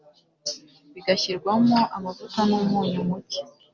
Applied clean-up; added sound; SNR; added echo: none; none; none; none.